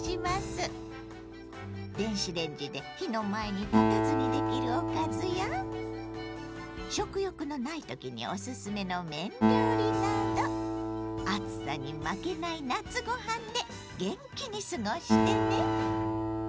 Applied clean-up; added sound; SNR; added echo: none; Acoustic guitar; -2 dB; none.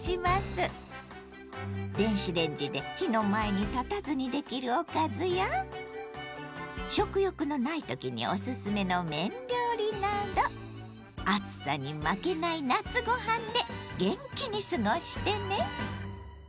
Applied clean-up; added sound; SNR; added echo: none; none; none; none.